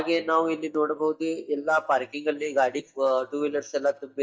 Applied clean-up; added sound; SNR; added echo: neural mask model DeepFilterNet 3.